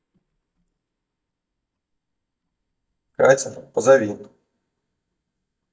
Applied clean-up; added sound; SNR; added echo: neural mask model DeepFilterNet 3.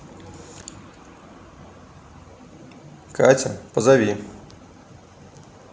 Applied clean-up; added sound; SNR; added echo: none; none; none; none.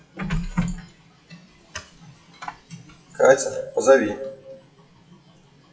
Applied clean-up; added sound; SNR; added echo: classical method WPE with log-MMSE.